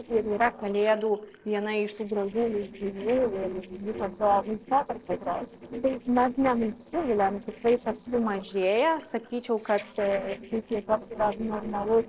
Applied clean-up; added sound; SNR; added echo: neural separator model SepFormer DNS4.